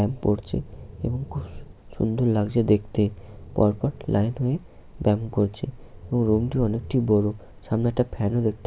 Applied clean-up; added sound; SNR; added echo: none; none; none; none.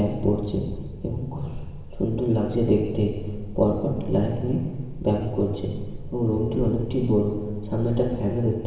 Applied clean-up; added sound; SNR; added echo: none; none; none; reverberation time 1.2 s.